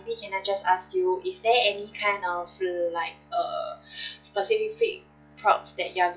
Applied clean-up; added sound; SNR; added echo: classical method log-MMSE.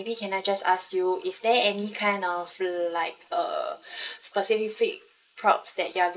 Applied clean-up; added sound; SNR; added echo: neural mask model Resemble Enhance denoiser.